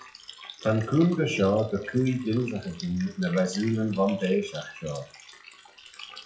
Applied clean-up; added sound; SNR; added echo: classical method WPE with log-MMSE.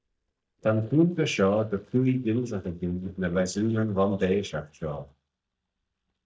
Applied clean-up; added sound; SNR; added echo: neural mask model DeepFilterNet 3.